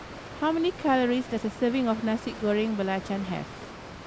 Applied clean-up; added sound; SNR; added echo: none; Water; 13 dB; none.